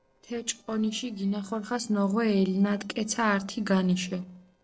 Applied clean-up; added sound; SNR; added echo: neural separator model SepFormer DNS4.